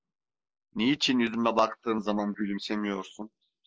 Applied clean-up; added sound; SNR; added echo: neural mask model Resemble Enhance denoiser.